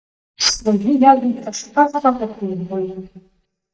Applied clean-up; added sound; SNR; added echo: neural mask model DeepFilterNet 3.